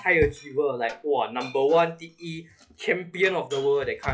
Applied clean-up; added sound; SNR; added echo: classical method log-MMSE.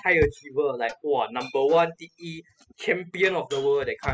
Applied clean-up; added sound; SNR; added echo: classical method spectral subtraction.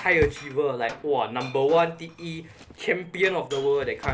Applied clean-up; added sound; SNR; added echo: none; Drawer open or close + Glass; 14 dB; none.